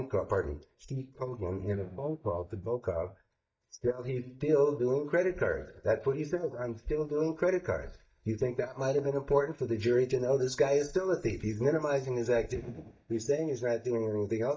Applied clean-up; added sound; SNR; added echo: neural mask model DeepFilterNet 3.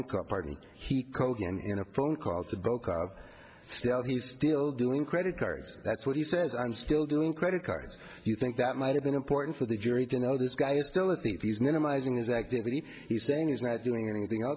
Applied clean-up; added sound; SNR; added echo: none; none; none; none.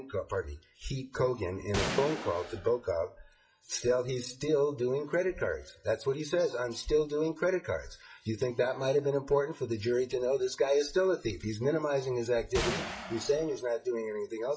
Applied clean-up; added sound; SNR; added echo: classical method WPE with log-MMSE.